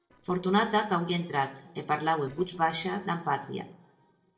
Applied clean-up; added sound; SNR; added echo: neural separator model SepFormer DNS4.